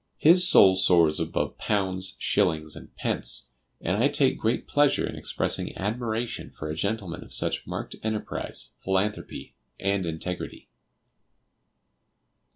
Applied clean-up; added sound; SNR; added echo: none; none; none; none.